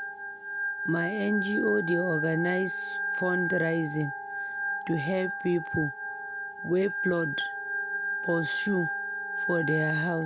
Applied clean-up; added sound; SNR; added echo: none; Organ; 2 dB; none.